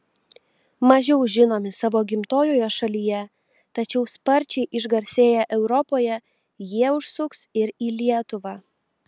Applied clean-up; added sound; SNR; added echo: none; none; none; none.